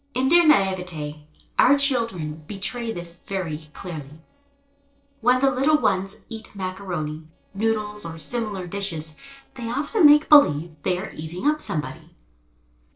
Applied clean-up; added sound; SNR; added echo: neural separator model SepFormer DNS4.